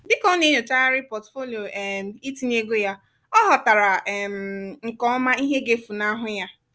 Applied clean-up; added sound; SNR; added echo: none; none; none; none.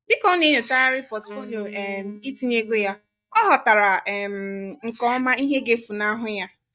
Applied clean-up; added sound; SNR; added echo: neural mask model DeepFilterNet 3.